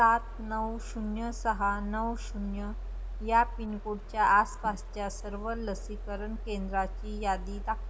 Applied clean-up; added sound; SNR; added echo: none; Mechanisms; 7 dB; reverberation time 0.4 s.